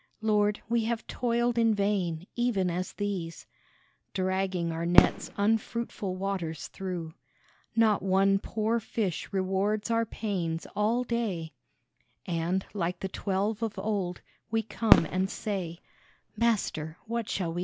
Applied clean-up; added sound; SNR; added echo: none; Fireworks; 1 dB; none.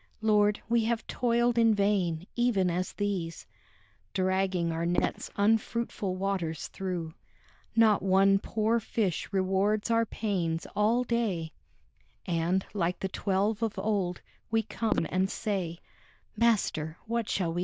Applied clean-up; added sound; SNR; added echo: neural diffusion model UNIVERSE++.